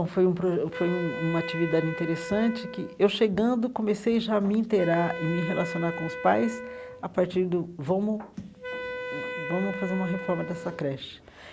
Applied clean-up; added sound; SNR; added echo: none; Wind instrument, woodwind instrument; 9 dB; none.